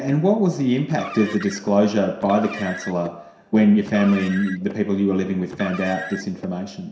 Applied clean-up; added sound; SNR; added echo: none; Car; 16 dB; reverberation time 0.7 s.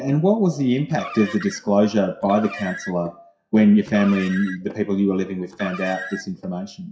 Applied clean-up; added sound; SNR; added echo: classical method WPE with log-MMSE.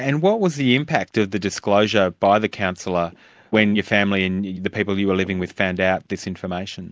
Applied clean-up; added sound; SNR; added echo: none; none; none; none.